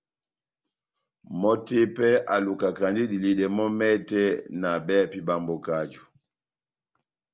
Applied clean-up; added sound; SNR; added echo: none; none; none; none.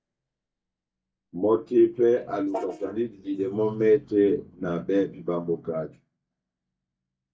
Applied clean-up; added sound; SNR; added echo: neural mask model DeepFilterNet 3.